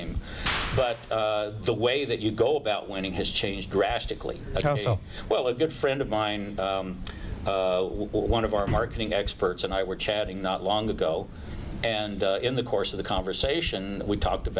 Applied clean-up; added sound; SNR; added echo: none; Clapping; 11 dB; none.